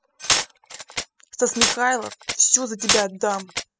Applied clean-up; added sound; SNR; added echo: classical method spectral subtraction.